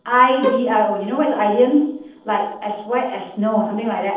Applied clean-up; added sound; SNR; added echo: neural separator model SepFormer DNS4.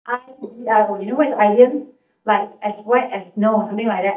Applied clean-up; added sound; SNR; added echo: neural mask model DeepFilterNet 3.